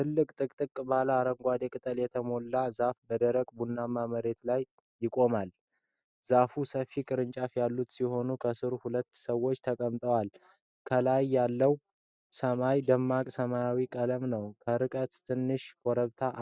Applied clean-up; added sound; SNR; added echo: none; none; none; none.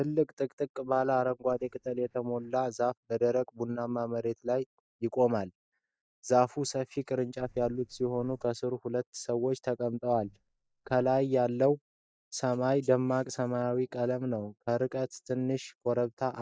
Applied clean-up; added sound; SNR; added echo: neural mask model DeepFilterNet 3.